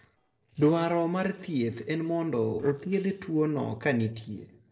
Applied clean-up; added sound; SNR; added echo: neural separator model SepFormer DNS4.